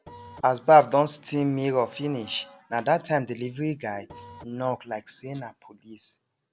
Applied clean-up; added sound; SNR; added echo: none; Printer; 17 dB; none.